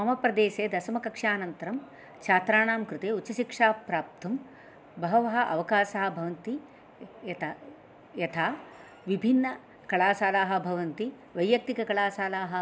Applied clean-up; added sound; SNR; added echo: none; none; none; none.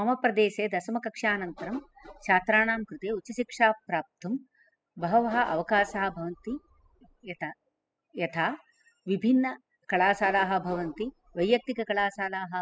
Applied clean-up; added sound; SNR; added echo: classical method spectral subtraction.